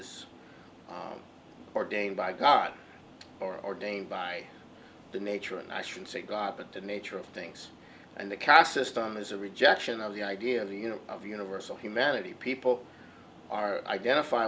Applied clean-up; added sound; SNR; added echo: none; none; none; none.